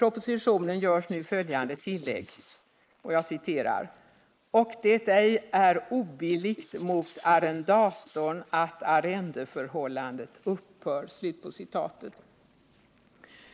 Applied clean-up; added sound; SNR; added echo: neural mask model Resemble Enhance denoiser.